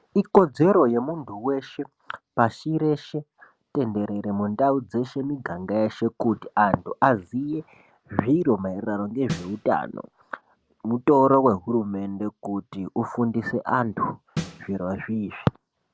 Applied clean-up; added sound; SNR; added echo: none; Snare drum; 11 dB; none.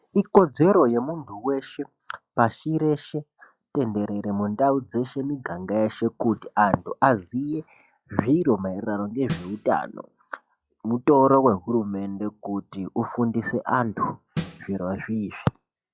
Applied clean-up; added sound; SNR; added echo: classical method log-MMSE.